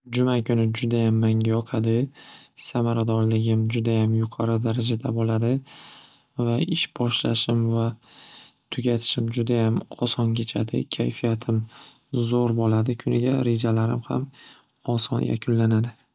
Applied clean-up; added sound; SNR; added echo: none; none; none; none.